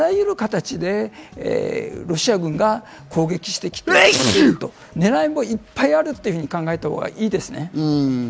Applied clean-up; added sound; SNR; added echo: none; Sneeze; -4 dB; none.